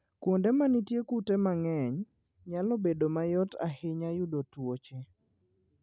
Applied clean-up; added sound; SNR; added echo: none; none; none; none.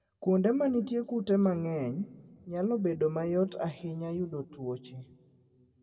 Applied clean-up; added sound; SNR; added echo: none; none; none; reverberation time 0.8 s.